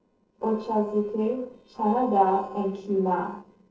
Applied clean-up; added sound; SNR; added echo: neural separator model SepFormer DNS4.